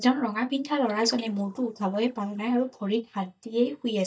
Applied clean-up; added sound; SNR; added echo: neural mask model DeepFilterNet 3.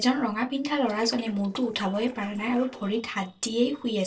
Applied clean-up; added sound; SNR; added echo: neural separator model SepFormer DNS4.